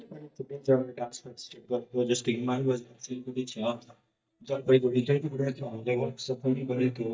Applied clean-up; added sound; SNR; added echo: neural mask model DeepFilterNet 3.